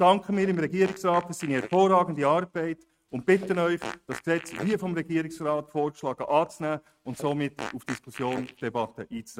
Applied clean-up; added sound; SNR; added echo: neural mask model RNNoise.